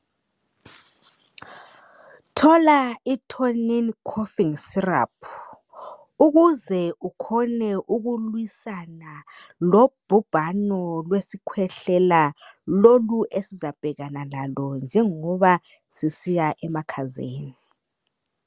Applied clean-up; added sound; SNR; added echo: none; none; none; none.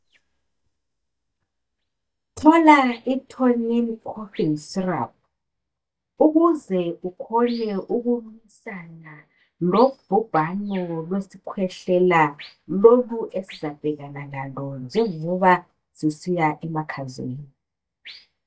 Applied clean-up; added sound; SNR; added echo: neural mask model DeepFilterNet 3.